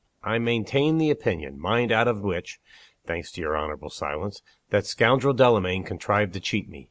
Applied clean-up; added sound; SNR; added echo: none; none; none; none.